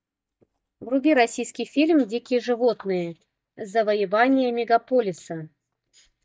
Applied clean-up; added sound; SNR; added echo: neural mask model DeepFilterNet 3.